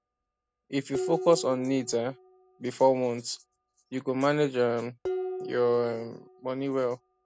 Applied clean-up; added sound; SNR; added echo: none; Dishes, pots, and pans; 11 dB; none.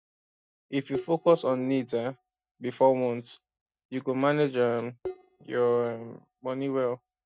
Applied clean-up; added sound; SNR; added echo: neural mask model DeepFilterNet 3.